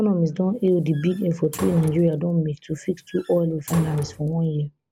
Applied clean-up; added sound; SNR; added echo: none; Slam; 16 dB; none.